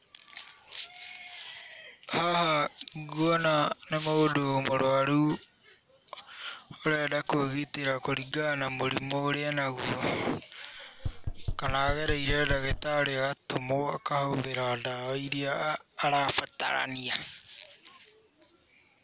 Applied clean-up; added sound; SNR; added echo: none; Knock; 5 dB; none.